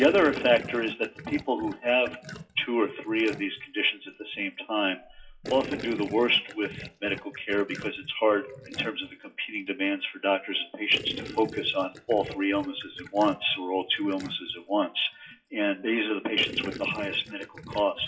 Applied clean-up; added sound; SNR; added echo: classical method WPE with log-MMSE.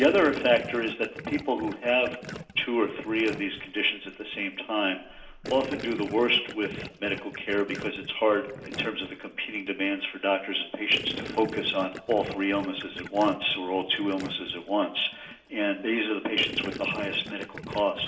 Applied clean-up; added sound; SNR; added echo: none; Gurgling; 13 dB; reverberation time 0.6 s.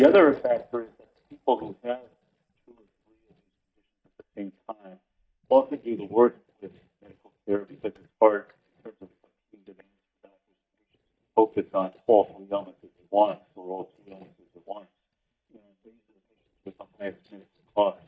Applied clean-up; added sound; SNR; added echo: neural mask model DeepFilterNet 3.